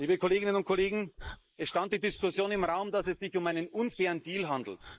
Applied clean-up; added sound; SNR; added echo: neural mask model Resemble Enhance denoiser.